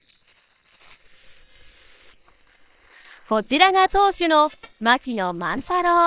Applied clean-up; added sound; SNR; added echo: neural separator model SepFormer WHAM!.